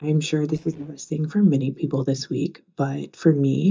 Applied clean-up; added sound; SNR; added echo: neural mask model DeepFilterNet 3.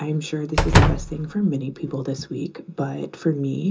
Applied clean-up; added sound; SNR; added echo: none; Slam; -4 dB; reverberation time 0.2 s.